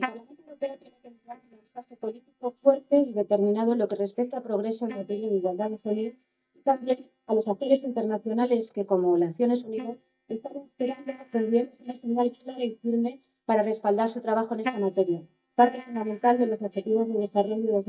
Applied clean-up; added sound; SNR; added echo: neural mask model DeepFilterNet 3.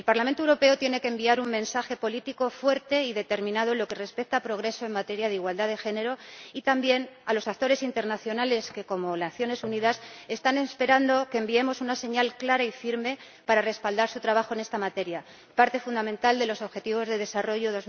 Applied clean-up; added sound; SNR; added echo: none; none; none; none.